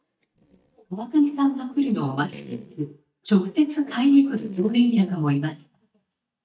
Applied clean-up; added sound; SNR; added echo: neural mask model DeepFilterNet 3.